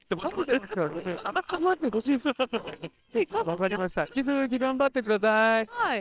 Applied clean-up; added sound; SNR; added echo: neural separator model SepFormer WHAMR!.